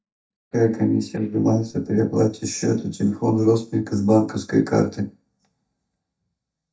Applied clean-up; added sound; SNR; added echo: neural mask model DeepFilterNet 3.